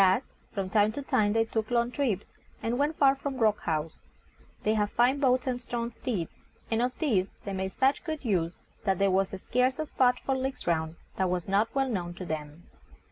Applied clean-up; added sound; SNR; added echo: none; none; none; none.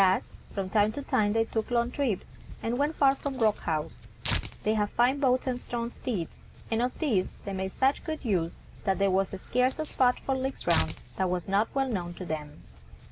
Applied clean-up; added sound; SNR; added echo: none; Tearing; 13 dB; none.